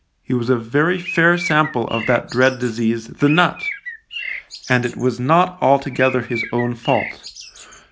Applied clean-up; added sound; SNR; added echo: none; Bird; 11 dB; none.